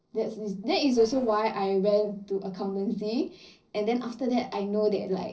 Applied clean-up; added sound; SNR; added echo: neural separator model SepFormer DNS4.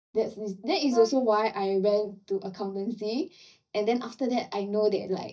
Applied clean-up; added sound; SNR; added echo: neural mask model DeepFilterNet 3.